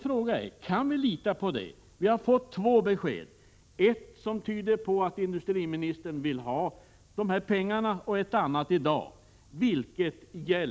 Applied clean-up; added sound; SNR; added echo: none; none; none; none.